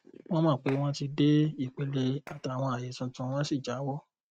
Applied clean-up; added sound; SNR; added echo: neural mask model RNNoise.